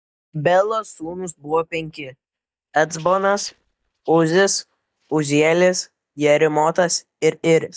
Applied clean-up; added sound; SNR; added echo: neural mask model DeepFilterNet 3.